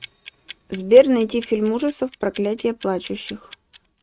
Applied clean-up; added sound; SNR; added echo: neural mask model RNNoise.